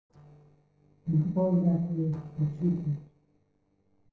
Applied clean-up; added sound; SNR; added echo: neural separator model SepFormer DNS4.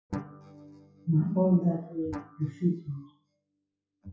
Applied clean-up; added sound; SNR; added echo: classical method WPE with log-MMSE.